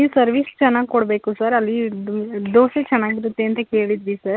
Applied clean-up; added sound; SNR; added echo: none; none; none; none.